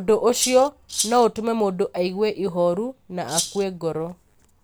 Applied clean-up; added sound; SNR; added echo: none; Rattle (instrument); 5 dB; none.